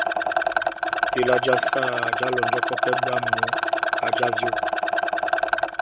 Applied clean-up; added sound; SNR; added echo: none; Rattle; -5 dB; none.